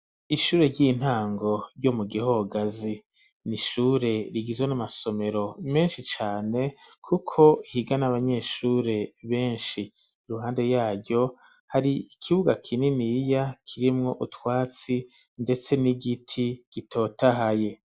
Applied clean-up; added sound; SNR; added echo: none; none; none; none.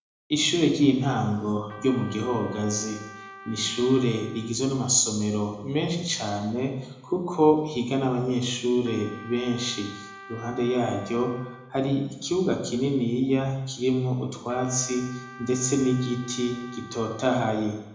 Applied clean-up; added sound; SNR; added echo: none; Trumpet; 18 dB; reverberation time 0.8 s.